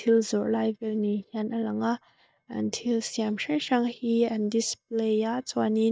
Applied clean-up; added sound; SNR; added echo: neural mask model DeepFilterNet 3.